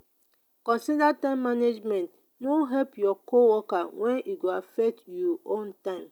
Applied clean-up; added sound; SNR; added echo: none; none; none; none.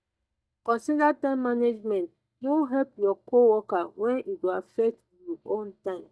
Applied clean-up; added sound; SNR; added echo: neural mask model DeepFilterNet 3.